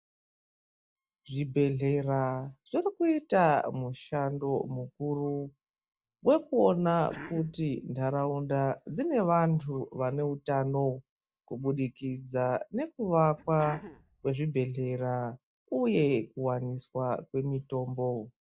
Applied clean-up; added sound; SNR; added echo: neural mask model DeepFilterNet 3.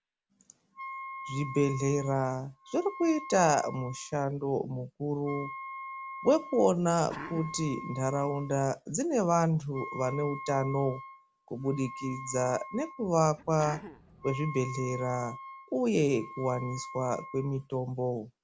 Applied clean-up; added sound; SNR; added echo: none; Wind instrument, woodwind instrument + Sneeze; 13 dB; none.